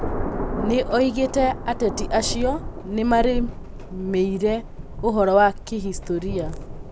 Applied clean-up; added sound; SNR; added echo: none; Thunder; 6 dB; none.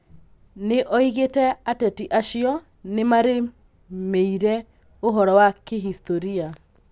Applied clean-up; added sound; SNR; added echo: none; none; none; none.